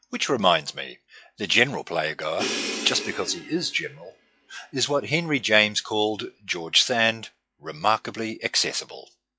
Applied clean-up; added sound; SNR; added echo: classical method log-MMSE.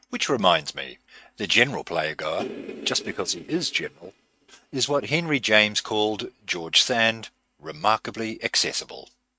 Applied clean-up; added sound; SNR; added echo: neural mask model RNNoise.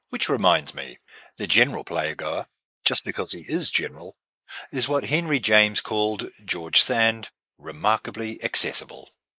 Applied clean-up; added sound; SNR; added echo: neural mask model Resemble Enhance denoiser.